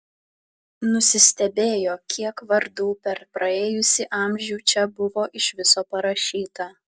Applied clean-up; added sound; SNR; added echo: none; none; none; none.